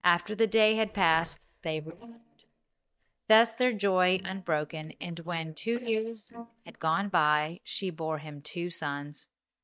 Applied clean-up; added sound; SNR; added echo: neural mask model DeepFilterNet 3.